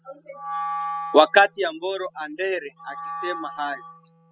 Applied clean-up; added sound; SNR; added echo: classical method spectral subtraction.